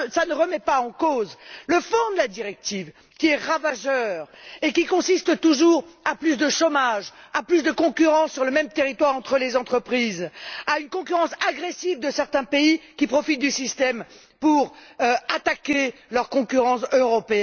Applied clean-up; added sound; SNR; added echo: none; none; none; none.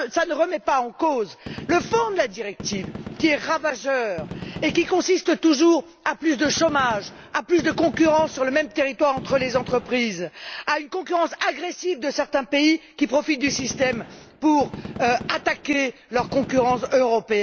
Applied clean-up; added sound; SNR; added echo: none; Gunshot, gunfire; 14 dB; none.